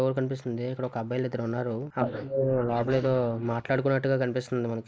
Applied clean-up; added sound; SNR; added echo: neural mask model Resemble Enhance denoiser.